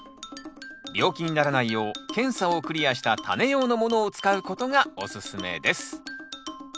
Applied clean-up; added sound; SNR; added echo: none; none; none; none.